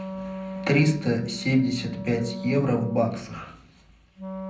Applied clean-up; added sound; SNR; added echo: none; Wind instrument, woodwind instrument; 10 dB; reverberation time 0.6 s.